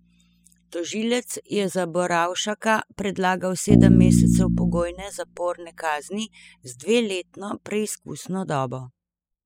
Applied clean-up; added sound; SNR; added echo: classical method spectral subtraction.